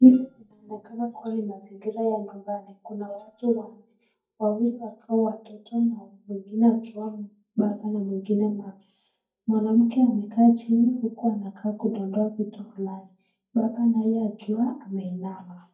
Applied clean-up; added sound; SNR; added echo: neural mask model DeepFilterNet 3.